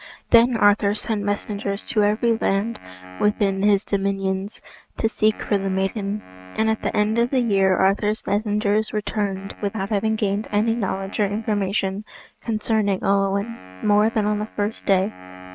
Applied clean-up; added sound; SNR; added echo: neural mask model RNNoise.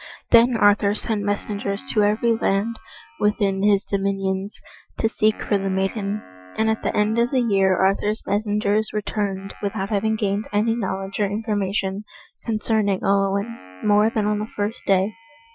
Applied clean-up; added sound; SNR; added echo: classical method Wiener filter.